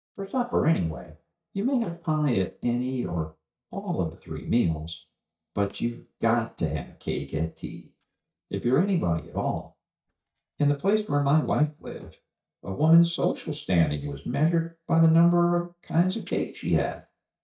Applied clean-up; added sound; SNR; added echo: neural mask model DeepFilterNet 3.